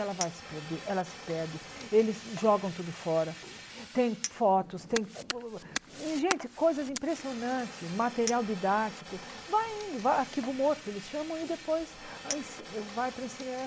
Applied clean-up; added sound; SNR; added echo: none; Chink, clink + Fire; 11 dB; none.